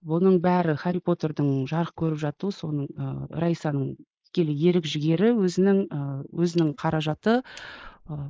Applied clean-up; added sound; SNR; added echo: neural mask model Resemble Enhance denoiser.